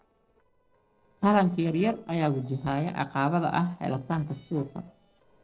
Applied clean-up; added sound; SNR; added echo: neural separator model SepFormer DNS4.